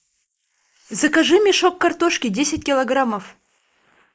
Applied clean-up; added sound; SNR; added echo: neural mask model Resemble Enhance denoiser.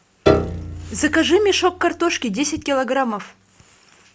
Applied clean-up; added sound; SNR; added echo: none; Piano; 3 dB; none.